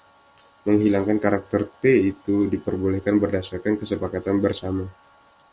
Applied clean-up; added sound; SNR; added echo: none; none; none; none.